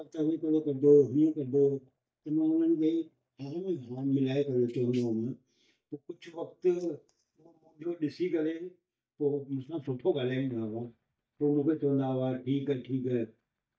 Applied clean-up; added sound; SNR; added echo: neural mask model DeepFilterNet 3.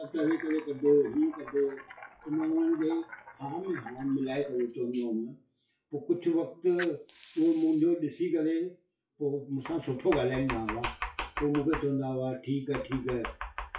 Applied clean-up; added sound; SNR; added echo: classical method WPE with log-MMSE.